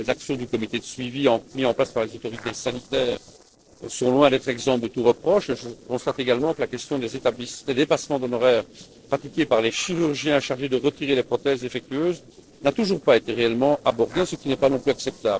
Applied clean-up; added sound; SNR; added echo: neural separator model SepFormer DNS4.